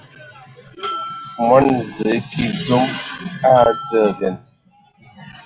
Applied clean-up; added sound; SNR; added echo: classical method log-MMSE.